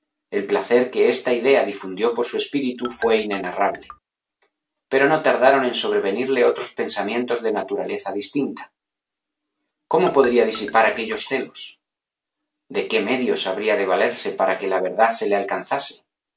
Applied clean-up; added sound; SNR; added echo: none; Marimba, xylophone; 16 dB; none.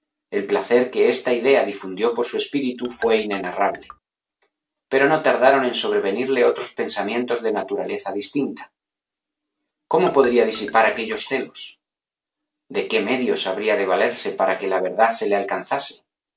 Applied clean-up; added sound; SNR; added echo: neural separator model SepFormer DNS4.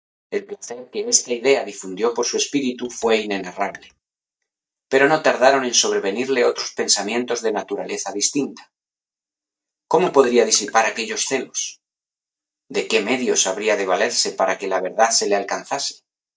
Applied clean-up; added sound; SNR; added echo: neural mask model DeepFilterNet 3.